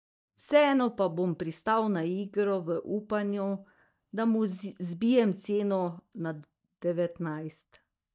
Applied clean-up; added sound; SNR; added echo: neural mask model DeepFilterNet 3.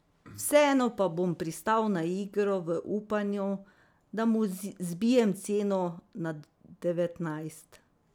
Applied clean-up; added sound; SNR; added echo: none; none; none; none.